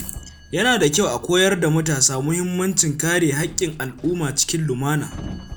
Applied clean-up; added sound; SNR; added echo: none; Sliding door; 18 dB; none.